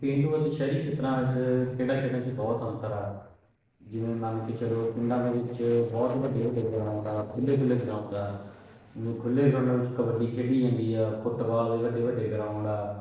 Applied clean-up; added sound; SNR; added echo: neural separator model SepFormer DNS4.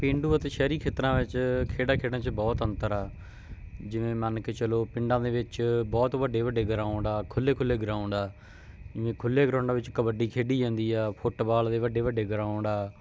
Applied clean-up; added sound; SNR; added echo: none; none; none; none.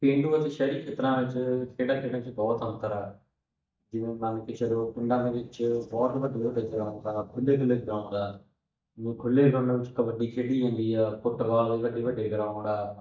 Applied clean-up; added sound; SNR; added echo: neural mask model DeepFilterNet 3.